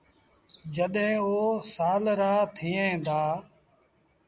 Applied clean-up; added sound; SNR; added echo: none; none; none; none.